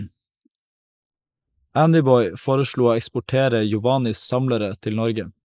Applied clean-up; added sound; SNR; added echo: neural mask model Resemble Enhance denoiser.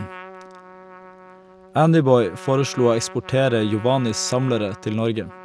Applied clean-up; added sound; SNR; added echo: none; Trumpet; 18 dB; none.